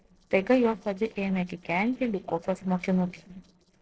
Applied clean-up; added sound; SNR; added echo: neural separator model SepFormer DNS4.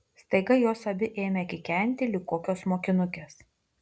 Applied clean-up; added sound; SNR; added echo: none; none; none; none.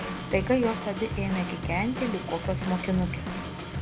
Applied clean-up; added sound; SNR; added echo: none; Drum / Drum kit; 4 dB; none.